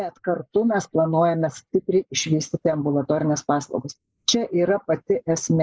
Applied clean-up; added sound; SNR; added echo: neural mask model Resemble Enhance denoiser.